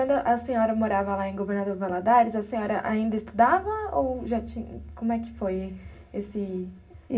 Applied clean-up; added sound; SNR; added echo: none; none; none; reverberation time 0.4 s.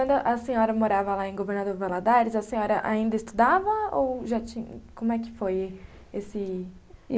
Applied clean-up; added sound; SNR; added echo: none; none; none; none.